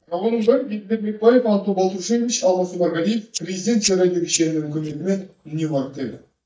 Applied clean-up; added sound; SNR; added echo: neural mask model DeepFilterNet 3.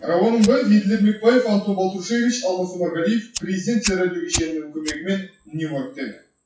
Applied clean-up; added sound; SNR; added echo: classical method WPE with log-MMSE.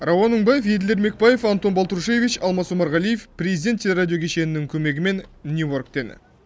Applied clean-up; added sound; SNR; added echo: none; none; none; none.